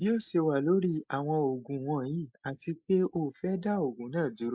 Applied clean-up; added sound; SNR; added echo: neural mask model Resemble Enhance denoiser.